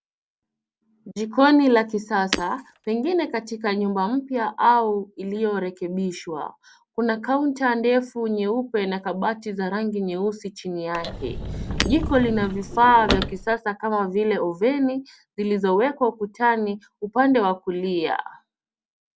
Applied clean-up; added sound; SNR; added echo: none; Sliding door / Slam / Wood + Shatter; 6 dB; none.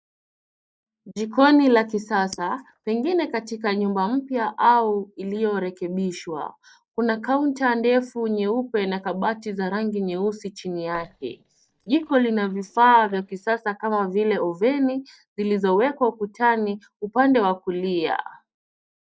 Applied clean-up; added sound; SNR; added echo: neural mask model DeepFilterNet 3.